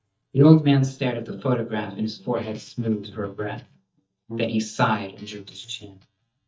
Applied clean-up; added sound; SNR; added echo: neural mask model DeepFilterNet 3.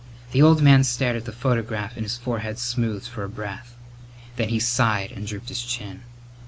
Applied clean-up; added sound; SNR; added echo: none; none; none; none.